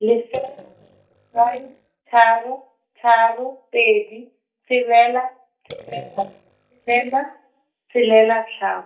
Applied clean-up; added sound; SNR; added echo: neural mask model DeepFilterNet 3.